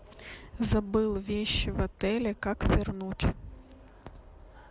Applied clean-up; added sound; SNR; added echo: none; none; none; none.